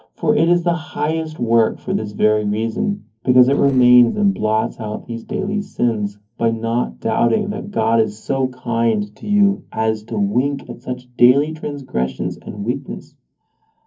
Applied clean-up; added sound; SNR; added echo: neural separator model SepFormer DNS4.